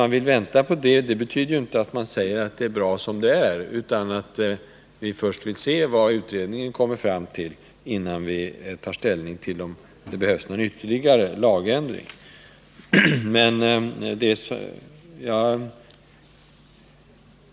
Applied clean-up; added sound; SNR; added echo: none; none; none; none.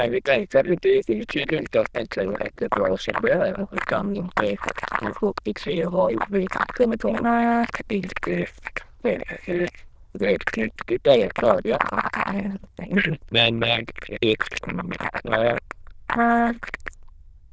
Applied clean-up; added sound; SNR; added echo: neural diffusion model UNIVERSE++.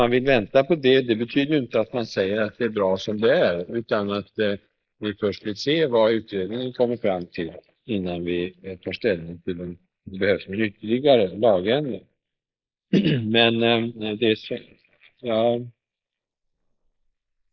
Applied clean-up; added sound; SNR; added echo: neural mask model Resemble Enhance denoiser.